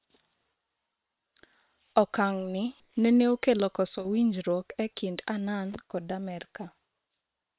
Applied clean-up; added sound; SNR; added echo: neural separator model SepFormer WHAM!.